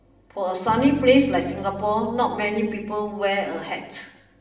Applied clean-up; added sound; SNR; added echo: none; Bass guitar; 16 dB; reverberation time 0.8 s.